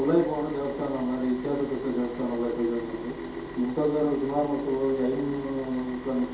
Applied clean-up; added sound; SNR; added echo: none; Bus; 16 dB; reverberation time 0.6 s.